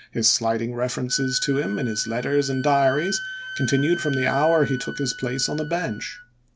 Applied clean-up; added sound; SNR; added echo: none; Wind instrument, woodwind instrument; 12 dB; none.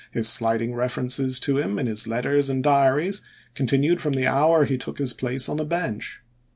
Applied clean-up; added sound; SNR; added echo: none; none; none; none.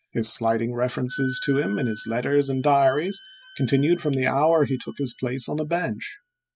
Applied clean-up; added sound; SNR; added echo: classical method spectral subtraction.